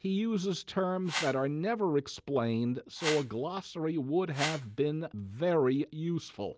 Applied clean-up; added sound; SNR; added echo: none; Whoosh, swoosh, swish; 8 dB; none.